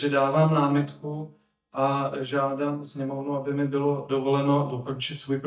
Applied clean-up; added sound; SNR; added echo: neural mask model DeepFilterNet 3.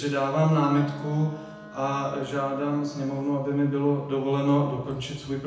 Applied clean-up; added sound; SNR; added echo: none; Wind instrument, woodwind instrument; 17 dB; reverberation time 0.9 s.